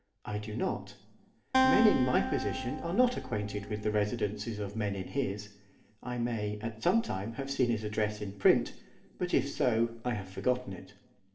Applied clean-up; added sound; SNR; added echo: none; Acoustic guitar; 3 dB; reverberation time 0.9 s.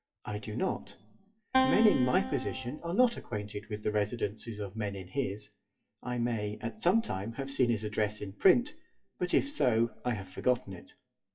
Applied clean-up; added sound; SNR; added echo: classical method WPE with log-MMSE.